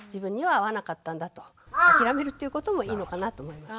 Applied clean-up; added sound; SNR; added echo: none; Crow; -4 dB; none.